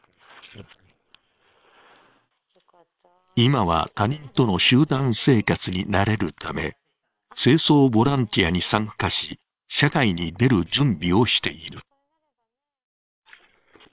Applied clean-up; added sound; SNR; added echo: neural separator model SepFormer WHAM!.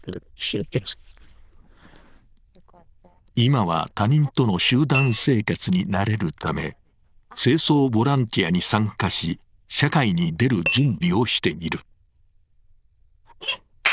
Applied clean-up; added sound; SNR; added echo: neural diffusion model UNIVERSE++.